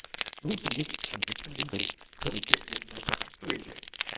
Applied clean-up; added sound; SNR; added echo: neural separator model SepFormer WHAMR!.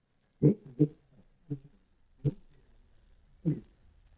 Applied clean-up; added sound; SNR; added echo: neural mask model DeepFilterNet 3.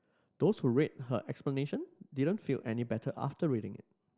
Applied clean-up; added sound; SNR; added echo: none; none; none; none.